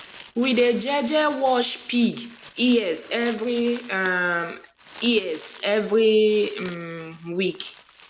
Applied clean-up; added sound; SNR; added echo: none; Crumpling, crinkling; 19 dB; none.